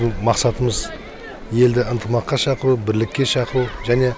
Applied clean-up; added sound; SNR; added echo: none; none; none; none.